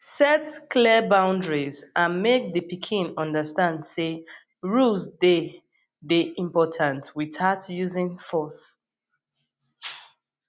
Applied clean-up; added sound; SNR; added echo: none; none; none; none.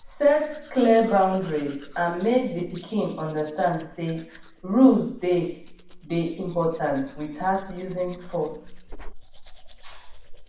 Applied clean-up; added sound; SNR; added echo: none; Domestic sounds, home sounds; 15 dB; reverberation time 0.6 s.